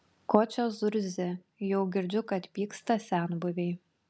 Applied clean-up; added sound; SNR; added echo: none; none; none; none.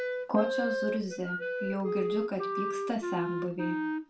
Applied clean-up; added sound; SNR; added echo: none; Wind instrument, woodwind instrument; -1 dB; reverberation time 0.3 s.